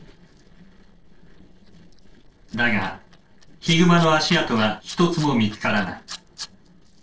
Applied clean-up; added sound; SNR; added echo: neural separator model SepFormer DNS4.